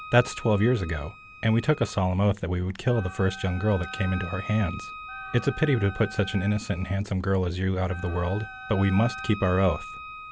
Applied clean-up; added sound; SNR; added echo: none; Wind instrument, woodwind instrument + Wind instrument, woodwind instrument; 15 dB; none.